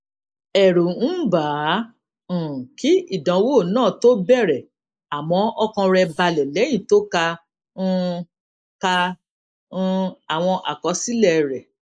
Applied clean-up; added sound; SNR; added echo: neural mask model Resemble Enhance denoiser.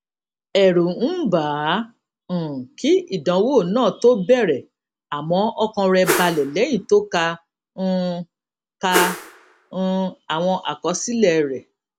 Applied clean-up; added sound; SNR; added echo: none; Whoosh, swoosh, swish; 5 dB; none.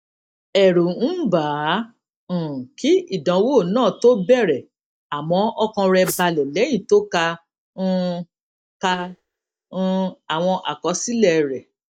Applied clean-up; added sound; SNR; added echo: neural mask model DeepFilterNet 3.